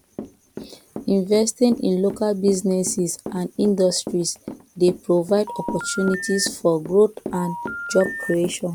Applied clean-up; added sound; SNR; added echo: none; Telephone + Walk, footsteps / Run; 12 dB; none.